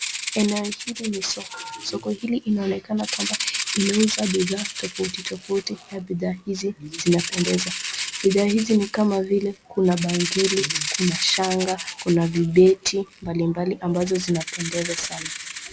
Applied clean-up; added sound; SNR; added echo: none; Rattle (instrument); 8 dB; none.